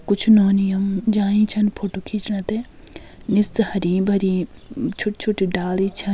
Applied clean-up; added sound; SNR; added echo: none; none; none; none.